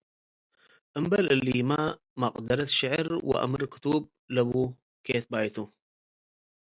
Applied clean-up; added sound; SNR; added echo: none; none; none; none.